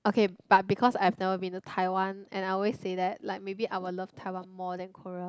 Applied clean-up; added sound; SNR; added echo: none; none; none; none.